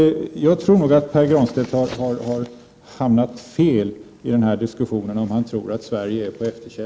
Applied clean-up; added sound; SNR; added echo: none; none; none; none.